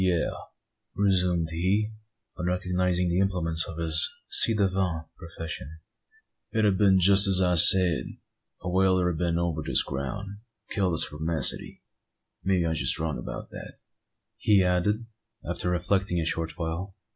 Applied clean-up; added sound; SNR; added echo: none; none; none; none.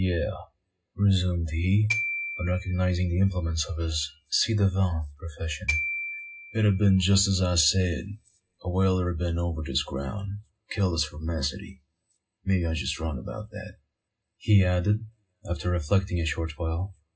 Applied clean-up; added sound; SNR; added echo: none; Glockenspiel; 10 dB; reverberation time 0.2 s.